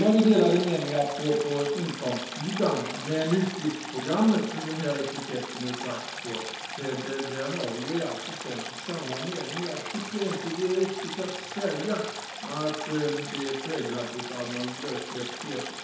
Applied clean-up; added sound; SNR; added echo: none; Stream; 9 dB; reverberation time 1.0 s.